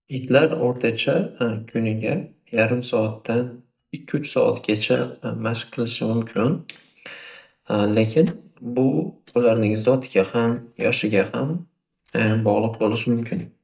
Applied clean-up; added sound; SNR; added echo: neural mask model DeepFilterNet 3.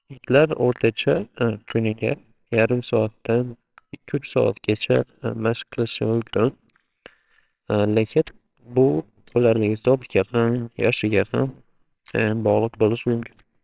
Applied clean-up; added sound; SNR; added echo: neural separator model SepFormer WHAMR!.